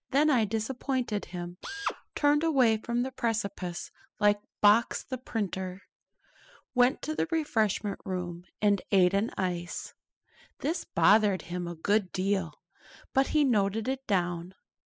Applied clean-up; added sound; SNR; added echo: classical method spectral subtraction.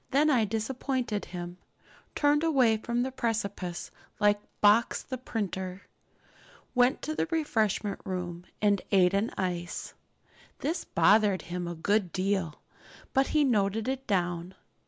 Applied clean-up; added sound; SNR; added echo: none; none; none; none.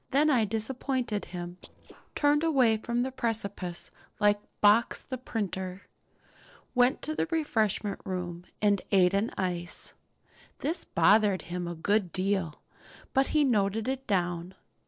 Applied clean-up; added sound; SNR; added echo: neural separator model SepFormer DNS4.